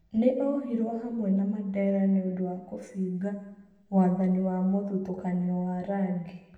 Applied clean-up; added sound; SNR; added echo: none; none; none; reverberation time 1.1 s.